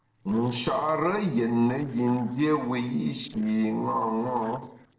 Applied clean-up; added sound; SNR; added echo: neural separator model SepFormer DNS4.